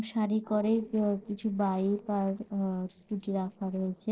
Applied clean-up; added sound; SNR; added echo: neural separator model SepFormer DNS4.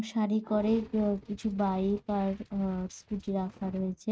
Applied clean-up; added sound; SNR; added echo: neural mask model RNNoise.